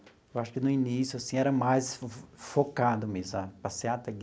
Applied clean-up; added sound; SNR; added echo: none; none; none; none.